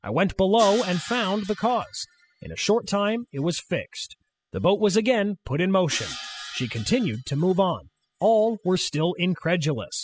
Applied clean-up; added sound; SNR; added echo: classical method spectral subtraction.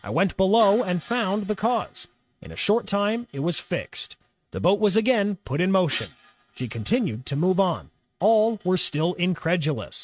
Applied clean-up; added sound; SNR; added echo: neural mask model RNNoise.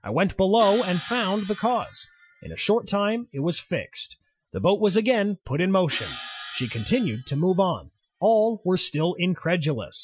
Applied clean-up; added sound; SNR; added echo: classical method Wiener filter.